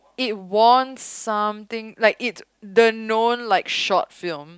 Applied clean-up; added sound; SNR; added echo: none; none; none; none.